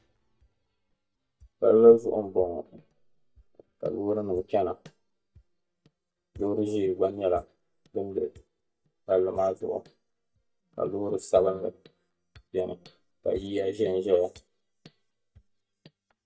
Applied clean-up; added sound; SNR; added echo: neural mask model DeepFilterNet 3.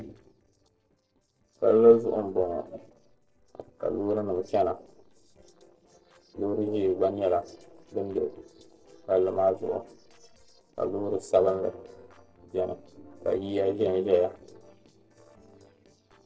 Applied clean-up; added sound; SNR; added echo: neural separator model SepFormer DNS4.